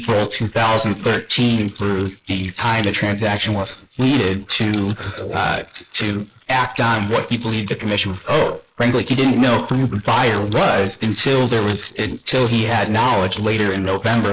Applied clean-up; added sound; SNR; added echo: neural mask model Resemble Enhance denoiser.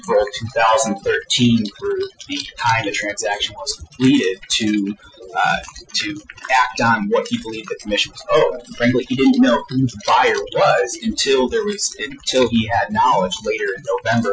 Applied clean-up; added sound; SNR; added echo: classical method Wiener filter.